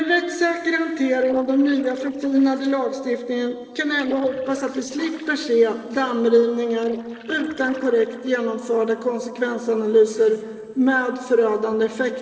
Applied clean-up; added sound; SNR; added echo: neural separator model SepFormer DNS4.